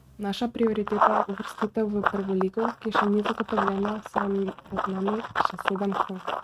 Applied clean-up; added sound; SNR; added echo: neural mask model RNNoise.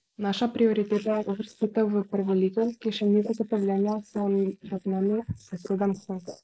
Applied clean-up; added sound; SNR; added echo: neural mask model Resemble Enhance denoiser.